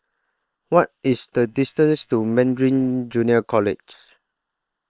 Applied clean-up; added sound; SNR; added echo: neural separator model SepFormer WHAM!.